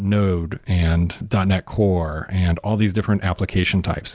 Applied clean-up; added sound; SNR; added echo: none; none; none; none.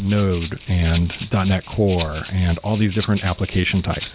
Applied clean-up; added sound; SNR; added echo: none; Rattle (instrument); 16 dB; none.